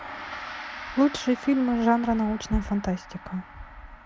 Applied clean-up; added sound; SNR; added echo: none; Gong; 14 dB; none.